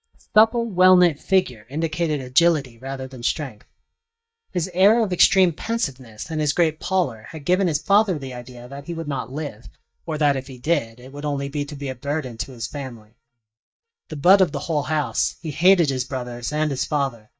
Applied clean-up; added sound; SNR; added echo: neural mask model DeepFilterNet 3.